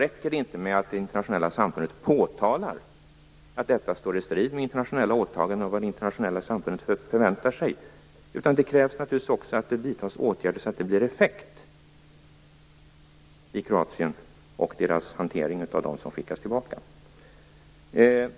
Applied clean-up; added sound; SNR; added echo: none; none; none; none.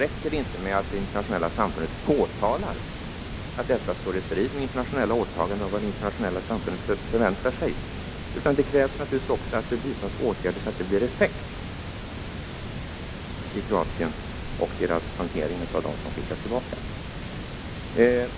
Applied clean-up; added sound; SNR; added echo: none; Water; 6 dB; none.